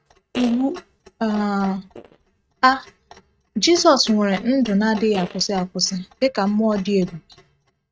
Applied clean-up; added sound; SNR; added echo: neural mask model RNNoise.